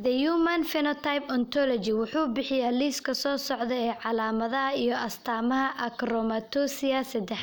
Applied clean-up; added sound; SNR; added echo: none; none; none; none.